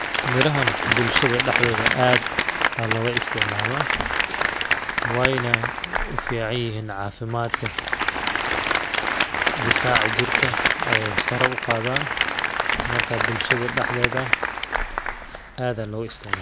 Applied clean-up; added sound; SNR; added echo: none; Applause; -4 dB; none.